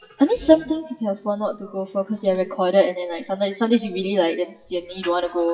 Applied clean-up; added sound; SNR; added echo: classical method WPE with log-MMSE.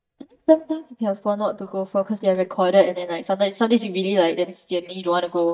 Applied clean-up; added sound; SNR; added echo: neural mask model DeepFilterNet 3.